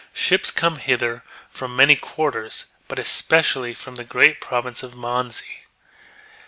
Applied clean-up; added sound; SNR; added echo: none; none; none; none.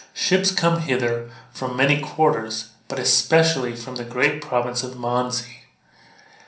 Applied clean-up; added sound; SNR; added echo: none; none; none; reverberation time 0.6 s.